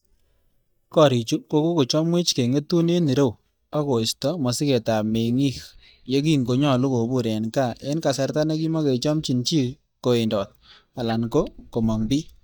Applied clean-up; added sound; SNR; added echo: neural mask model DeepFilterNet 3.